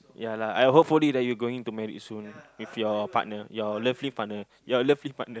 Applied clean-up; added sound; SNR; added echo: none; none; none; none.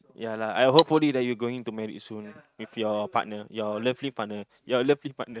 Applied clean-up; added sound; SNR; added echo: neural mask model RNNoise.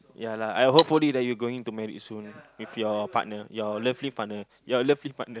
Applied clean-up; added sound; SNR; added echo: none; Cutlery, silverware; 2 dB; none.